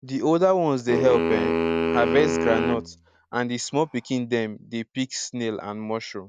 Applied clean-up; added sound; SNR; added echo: none; Wind instrument, woodwind instrument; 1 dB; none.